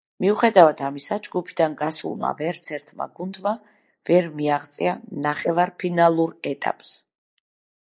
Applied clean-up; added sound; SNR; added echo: neural mask model Resemble Enhance denoiser.